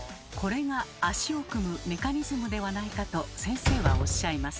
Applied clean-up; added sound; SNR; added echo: none; Slam; 3 dB; none.